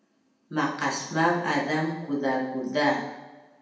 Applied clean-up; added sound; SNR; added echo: none; none; none; reverberation time 0.9 s.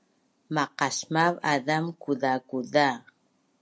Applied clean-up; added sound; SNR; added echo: none; none; none; none.